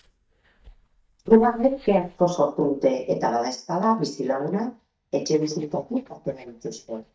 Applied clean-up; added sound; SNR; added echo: neural mask model DeepFilterNet 3.